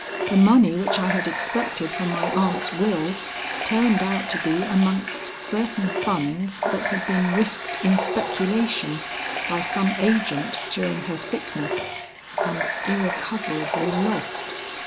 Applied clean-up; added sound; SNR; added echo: none; Water tap, faucet; 5 dB; none.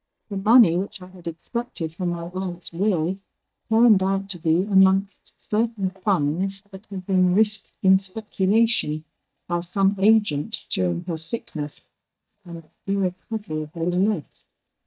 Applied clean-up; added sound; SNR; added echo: neural mask model DeepFilterNet 3.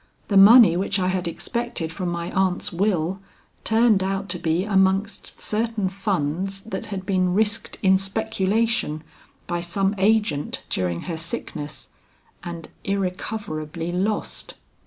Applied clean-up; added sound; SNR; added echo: none; none; none; none.